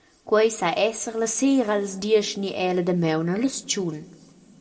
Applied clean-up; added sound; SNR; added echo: none; none; none; reverberation time 1.0 s.